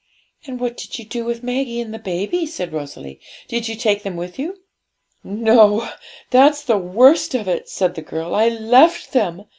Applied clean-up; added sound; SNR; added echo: none; none; none; none.